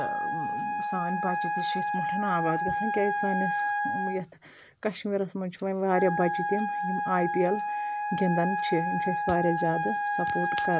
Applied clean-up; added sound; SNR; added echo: none; Wind instrument, woodwind instrument; 0 dB; none.